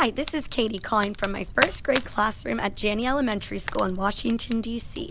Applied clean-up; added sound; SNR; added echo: none; Fire; 8 dB; none.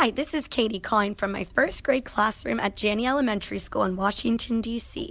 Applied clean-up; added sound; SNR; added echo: none; none; none; none.